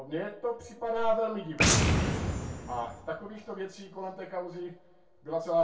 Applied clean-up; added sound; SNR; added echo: none; Boom; -2 dB; reverberation time 0.2 s.